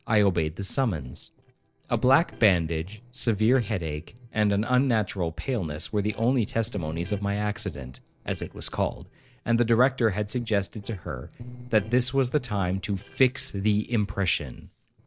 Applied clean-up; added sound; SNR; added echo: neural separator model SepFormer DNS4.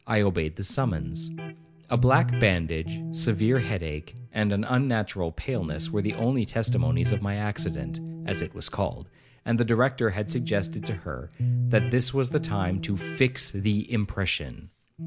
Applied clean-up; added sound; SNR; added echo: none; Electric guitar; 6 dB; none.